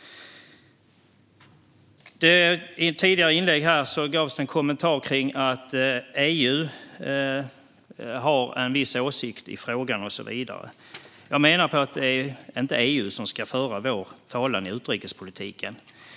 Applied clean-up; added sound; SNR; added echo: none; none; none; none.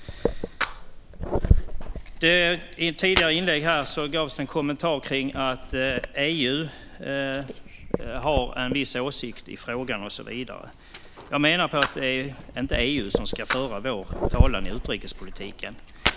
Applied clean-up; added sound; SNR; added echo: none; Fire; 2 dB; none.